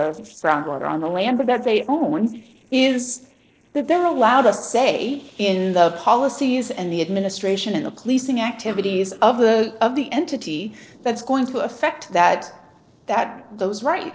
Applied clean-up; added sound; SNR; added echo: neural separator model SepFormer DNS4.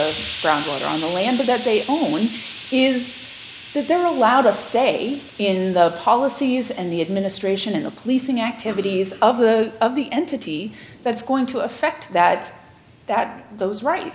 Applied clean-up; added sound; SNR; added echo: none; Hiss; 14 dB; none.